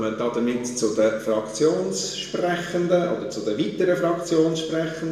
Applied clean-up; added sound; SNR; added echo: none; none; none; reverberation time 1.0 s.